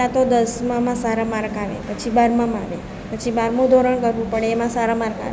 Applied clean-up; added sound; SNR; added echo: none; none; none; none.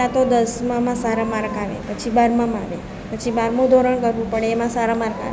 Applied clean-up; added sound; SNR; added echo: none; Meow / Purr; 20 dB; none.